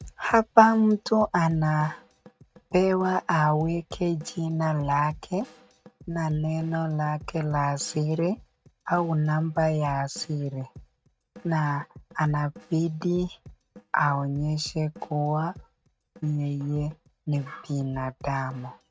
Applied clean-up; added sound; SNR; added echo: neural mask model RNNoise.